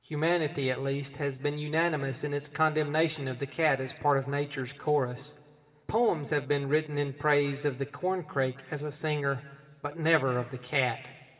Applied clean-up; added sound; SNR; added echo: none; none; none; reverberation time 2.4 s.